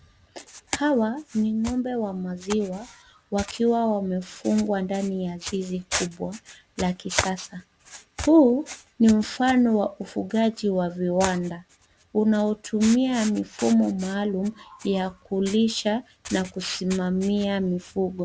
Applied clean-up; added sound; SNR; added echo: none; none; none; none.